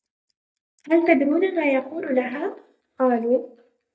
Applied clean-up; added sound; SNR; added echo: neural mask model DeepFilterNet 3.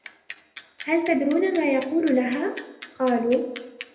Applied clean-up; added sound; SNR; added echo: none; Bicycle; 5 dB; reverberation time 0.8 s.